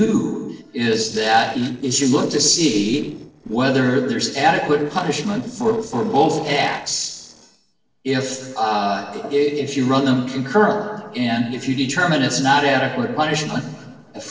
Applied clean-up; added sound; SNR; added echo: neural separator model SepFormer DNS4.